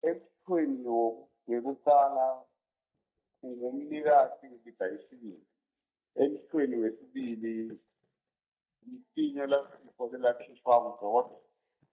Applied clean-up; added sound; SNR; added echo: neural mask model DeepFilterNet 3.